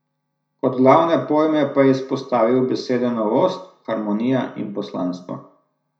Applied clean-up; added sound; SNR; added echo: none; none; none; reverberation time 0.4 s.